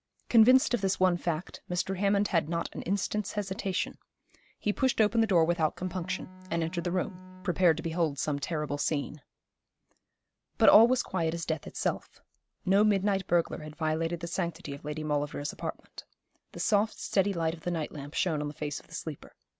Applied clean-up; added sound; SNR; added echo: none; Bowed string instrument; 17 dB; none.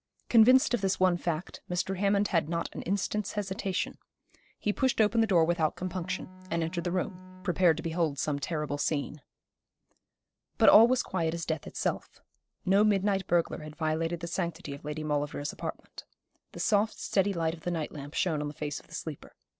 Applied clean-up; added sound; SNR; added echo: neural separator model SepFormer DNS4.